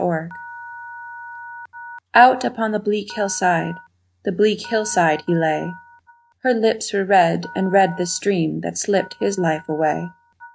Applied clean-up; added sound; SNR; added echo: neural mask model RNNoise.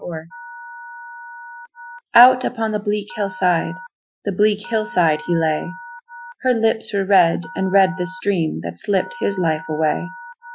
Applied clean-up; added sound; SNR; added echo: classical method Wiener filter.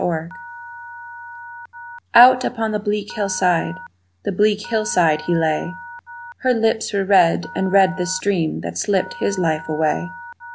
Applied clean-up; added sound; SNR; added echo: none; Telephone; 17 dB; none.